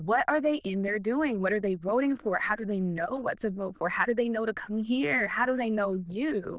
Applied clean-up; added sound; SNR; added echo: neural diffusion model UNIVERSE++.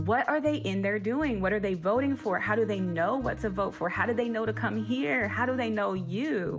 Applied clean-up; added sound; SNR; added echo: none; Bowed string instrument; 20 dB; none.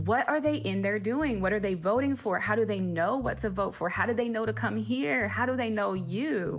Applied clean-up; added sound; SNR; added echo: none; none; none; none.